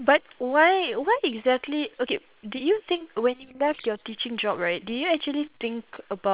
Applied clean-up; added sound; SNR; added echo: neural separator model SepFormer WHAM!.